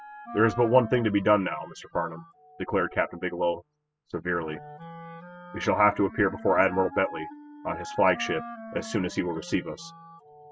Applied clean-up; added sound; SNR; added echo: classical method spectral subtraction.